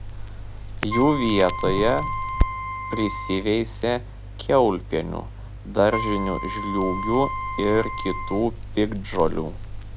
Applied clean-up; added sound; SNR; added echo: none; Crackle + Wind instrument, woodwind instrument; 5 dB; none.